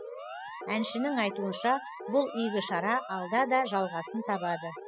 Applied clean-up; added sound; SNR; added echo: classical method spectral subtraction.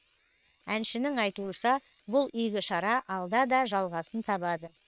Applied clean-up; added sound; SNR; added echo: neural separator model SepFormer WHAM!.